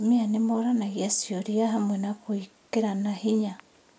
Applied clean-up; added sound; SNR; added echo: none; none; none; none.